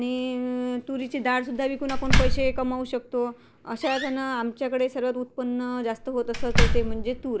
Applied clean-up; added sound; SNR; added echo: none; Slam; 0 dB; none.